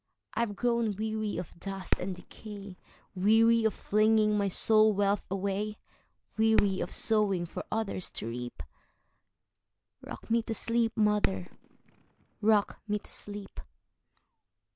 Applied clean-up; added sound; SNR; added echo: none; Fireworks; 9 dB; none.